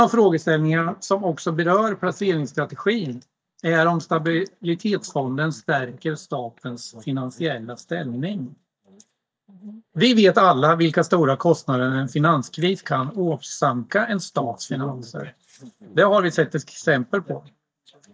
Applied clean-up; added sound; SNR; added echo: neural mask model DeepFilterNet 3.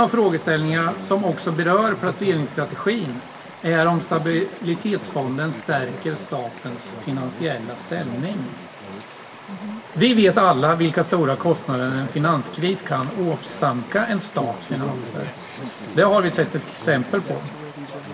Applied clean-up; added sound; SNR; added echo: none; Chatter / Stream; 12 dB; reverberation time 0.1 s.